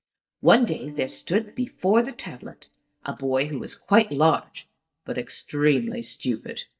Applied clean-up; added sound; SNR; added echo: neural mask model DeepFilterNet 3.